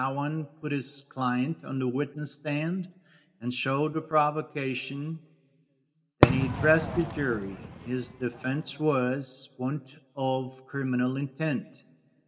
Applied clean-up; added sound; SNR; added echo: none; Fireworks; 0 dB; reverberation time 1.1 s.